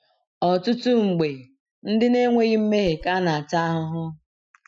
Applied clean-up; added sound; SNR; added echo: classical method Wiener filter.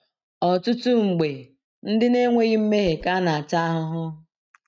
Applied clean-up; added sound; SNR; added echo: neural mask model RNNoise.